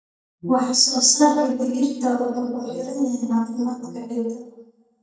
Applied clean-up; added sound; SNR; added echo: neural mask model DeepFilterNet 3.